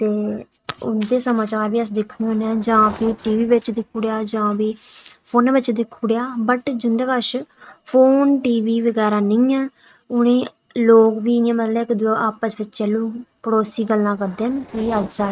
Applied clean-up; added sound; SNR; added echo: neural mask model RNNoise.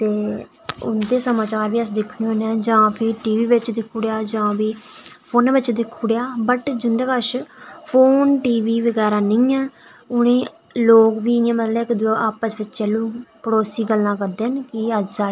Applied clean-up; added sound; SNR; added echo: none; none; none; none.